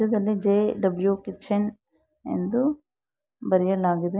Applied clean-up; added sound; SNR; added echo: none; none; none; none.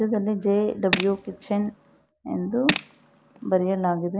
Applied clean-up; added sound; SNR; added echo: none; Tools; 5 dB; none.